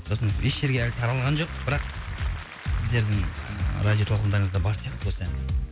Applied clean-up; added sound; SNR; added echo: none; Applause; 18 dB; none.